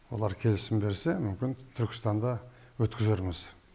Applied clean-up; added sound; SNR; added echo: none; none; none; none.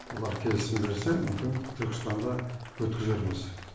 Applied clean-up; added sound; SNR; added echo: none; Applause; 14 dB; reverberation time 0.9 s.